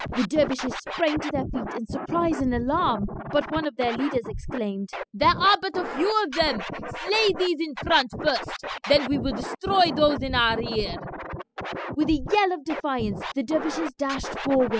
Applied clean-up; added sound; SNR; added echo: classical method spectral subtraction.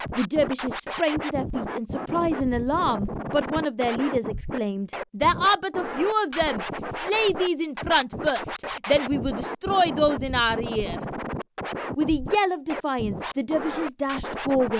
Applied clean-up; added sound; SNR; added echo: none; Scratching (performance technique); 7 dB; none.